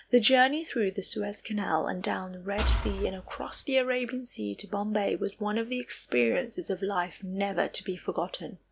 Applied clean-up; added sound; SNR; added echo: none; Engine / Car; 1 dB; none.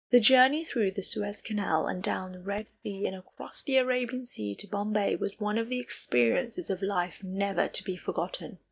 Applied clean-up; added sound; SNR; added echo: neural mask model DeepFilterNet 3.